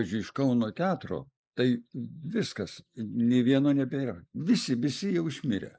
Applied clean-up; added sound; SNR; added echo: neural mask model Resemble Enhance denoiser.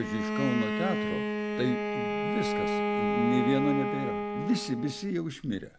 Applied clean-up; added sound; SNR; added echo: none; Bowed string instrument; -1 dB; none.